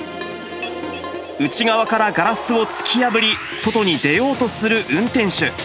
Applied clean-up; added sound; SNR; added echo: none; none; none; none.